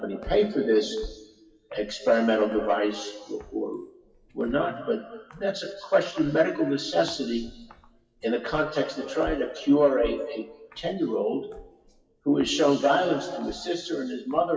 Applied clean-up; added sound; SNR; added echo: classical method WPE with log-MMSE.